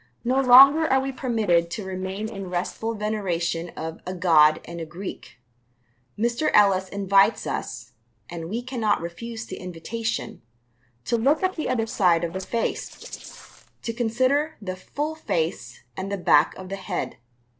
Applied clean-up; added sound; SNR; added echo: neural separator model SepFormer DNS4.